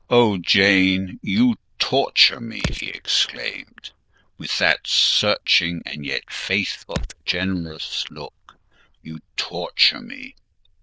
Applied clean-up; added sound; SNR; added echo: neural diffusion model UNIVERSE++.